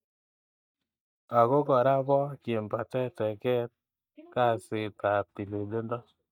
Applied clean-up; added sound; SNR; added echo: neural mask model DeepFilterNet 3.